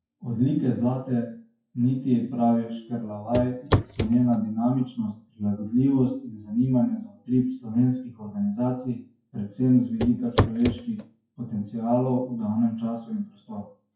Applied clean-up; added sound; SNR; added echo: classical method WPE with log-MMSE.